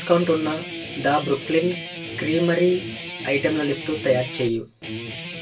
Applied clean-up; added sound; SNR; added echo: none; Guitar; 9 dB; reverberation time 0.2 s.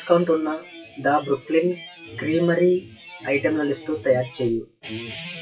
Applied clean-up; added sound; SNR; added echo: classical method WPE with log-MMSE.